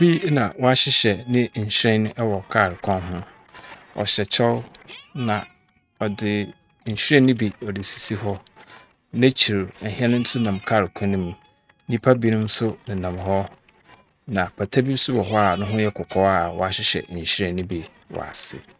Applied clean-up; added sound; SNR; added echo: neural mask model RNNoise.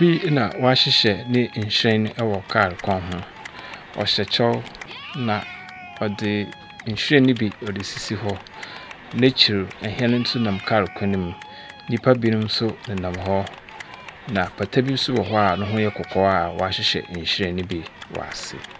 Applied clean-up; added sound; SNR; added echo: none; Cheering / Clapping; 17 dB; none.